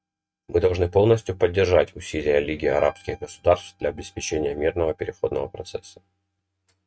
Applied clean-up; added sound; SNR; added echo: neural mask model RNNoise.